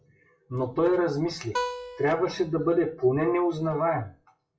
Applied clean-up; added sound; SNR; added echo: classical method WPE with log-MMSE.